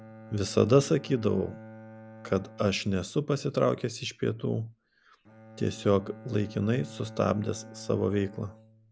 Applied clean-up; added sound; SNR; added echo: none; Bowed string instrument; 19 dB; none.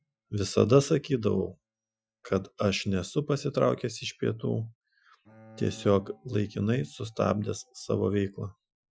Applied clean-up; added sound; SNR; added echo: classical method Wiener filter.